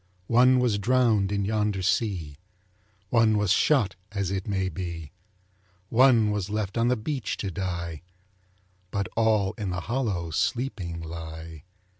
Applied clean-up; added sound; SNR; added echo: none; none; none; none.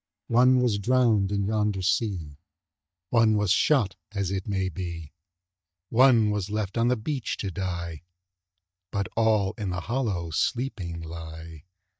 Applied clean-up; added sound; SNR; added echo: neural mask model DeepFilterNet 3.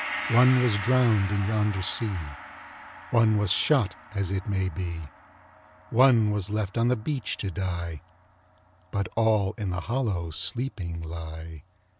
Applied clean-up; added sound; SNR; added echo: none; Gong; 15 dB; none.